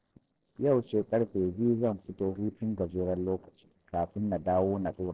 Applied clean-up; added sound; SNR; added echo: neural separator model SepFormer DNS4.